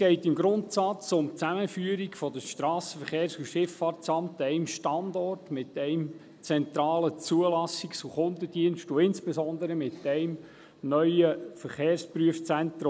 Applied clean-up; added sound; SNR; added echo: none; none; none; none.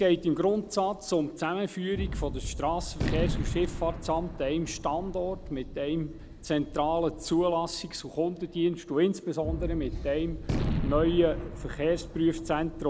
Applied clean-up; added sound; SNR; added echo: none; Gunshot, gunfire; 6 dB; none.